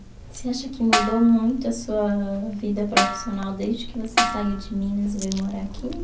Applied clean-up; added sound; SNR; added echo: none; Snare drum; 2 dB; none.